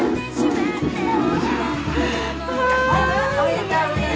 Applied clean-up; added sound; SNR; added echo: none; Crowd; 12 dB; none.